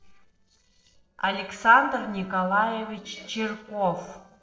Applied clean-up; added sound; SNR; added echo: neural separator model SepFormer DNS4.